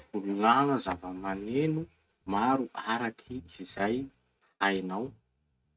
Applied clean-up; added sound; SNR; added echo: neural mask model RNNoise.